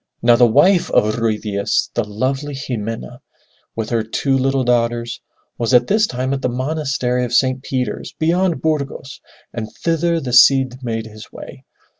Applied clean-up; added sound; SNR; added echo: none; none; none; none.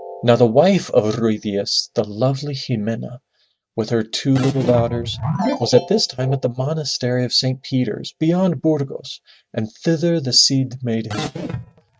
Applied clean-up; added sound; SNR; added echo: neural mask model RNNoise.